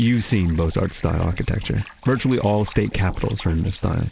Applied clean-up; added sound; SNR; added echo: neural mask model Resemble Enhance denoiser.